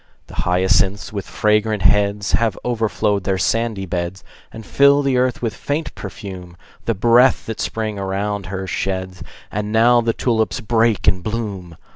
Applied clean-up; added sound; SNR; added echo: none; none; none; none.